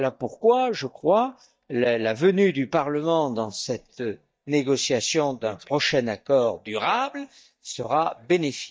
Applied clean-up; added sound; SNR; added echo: neural mask model DeepFilterNet 3.